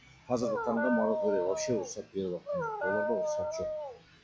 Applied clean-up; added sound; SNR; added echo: classical method log-MMSE.